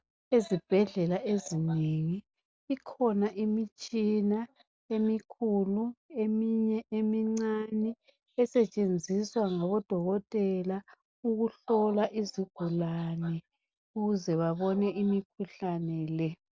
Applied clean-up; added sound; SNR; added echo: none; none; none; none.